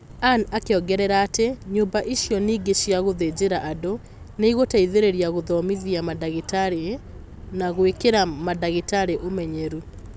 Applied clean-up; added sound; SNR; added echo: none; none; none; none.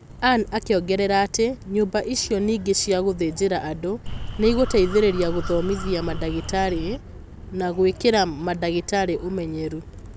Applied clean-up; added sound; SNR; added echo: none; Crow; 6 dB; none.